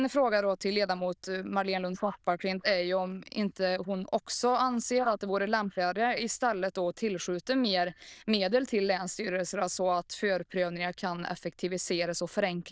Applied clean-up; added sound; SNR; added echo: neural diffusion model UNIVERSE++.